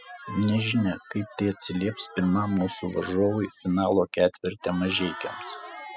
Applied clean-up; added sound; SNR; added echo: classical method spectral subtraction.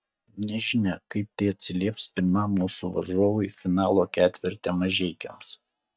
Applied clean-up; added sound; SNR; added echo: neural mask model DeepFilterNet 3.